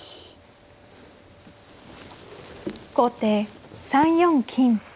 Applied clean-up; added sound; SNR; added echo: none; none; none; none.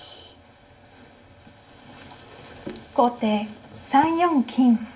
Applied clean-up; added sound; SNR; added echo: none; none; none; reverberation time 0.4 s.